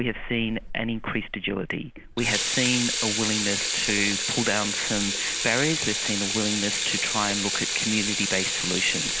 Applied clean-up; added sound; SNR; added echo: none; Sink (filling or washing) / Water tap, faucet; 0 dB; none.